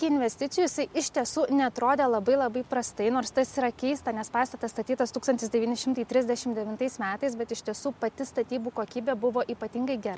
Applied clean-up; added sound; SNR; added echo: none; none; none; none.